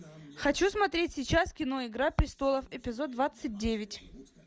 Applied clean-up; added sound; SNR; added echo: none; none; none; none.